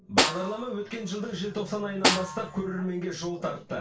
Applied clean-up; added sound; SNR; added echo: none; Snare drum; -1 dB; reverberation time 0.2 s.